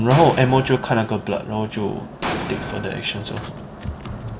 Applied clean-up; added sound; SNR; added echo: none; Explosion; 8 dB; none.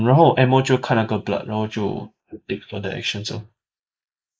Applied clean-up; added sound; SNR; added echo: neural mask model Resemble Enhance denoiser.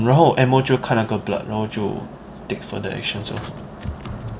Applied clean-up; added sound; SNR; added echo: none; none; none; none.